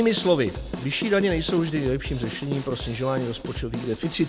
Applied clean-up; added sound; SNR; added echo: none; Drum / Drum kit; 9 dB; none.